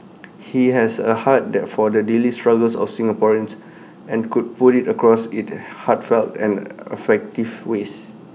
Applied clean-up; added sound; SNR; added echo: none; none; none; none.